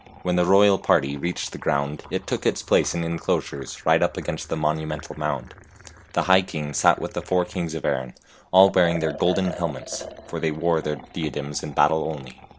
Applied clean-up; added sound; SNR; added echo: none; Liquid; 17 dB; none.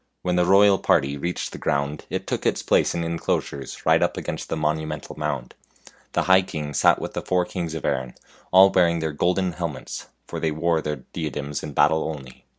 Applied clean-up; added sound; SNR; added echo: none; none; none; none.